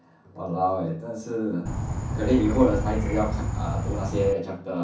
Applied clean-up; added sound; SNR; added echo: none; Insect; 1 dB; reverberation time 0.6 s.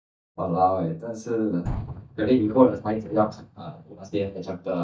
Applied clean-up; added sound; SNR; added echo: neural mask model DeepFilterNet 3.